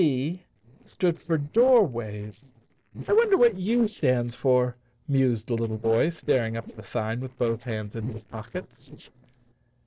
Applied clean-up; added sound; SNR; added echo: neural separator model SepFormer DNS4.